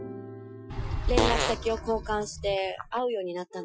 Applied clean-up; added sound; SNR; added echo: classical method Wiener filter.